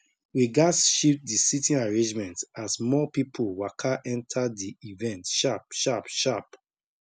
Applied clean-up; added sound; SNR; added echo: none; none; none; none.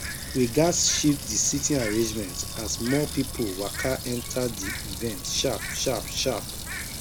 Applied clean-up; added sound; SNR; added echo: none; Sink (filling or washing) / Water tap, faucet + Bird; 7 dB; none.